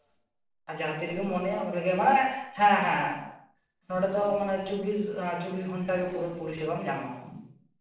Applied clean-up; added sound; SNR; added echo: neural separator model SepFormer DNS4.